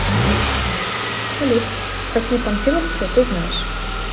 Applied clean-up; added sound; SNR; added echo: none; Engine starting / Car; -2 dB; none.